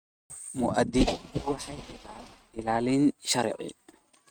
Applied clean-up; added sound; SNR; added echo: neural mask model RNNoise.